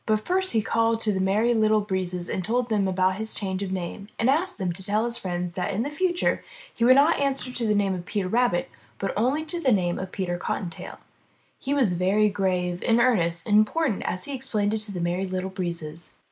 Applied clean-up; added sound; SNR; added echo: neural mask model Resemble Enhance denoiser.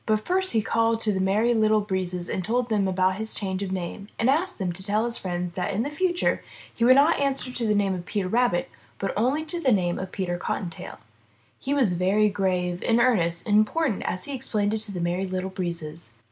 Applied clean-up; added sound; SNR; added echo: none; none; none; none.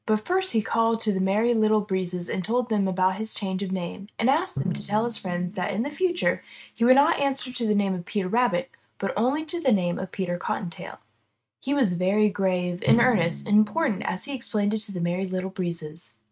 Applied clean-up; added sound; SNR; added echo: neural mask model RNNoise.